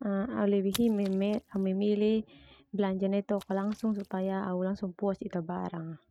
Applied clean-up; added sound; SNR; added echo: neural mask model RNNoise.